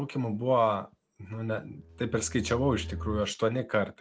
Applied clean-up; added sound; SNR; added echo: none; Bowed string instrument; 11 dB; none.